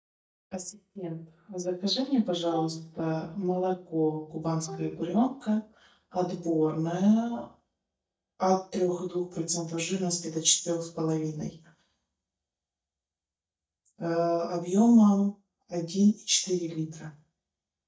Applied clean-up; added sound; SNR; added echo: neural mask model DeepFilterNet 3.